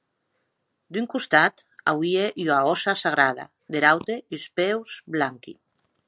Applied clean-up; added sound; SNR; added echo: none; none; none; none.